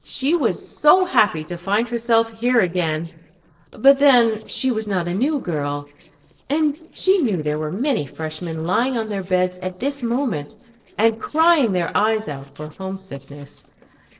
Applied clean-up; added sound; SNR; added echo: neural separator model SepFormer DNS4.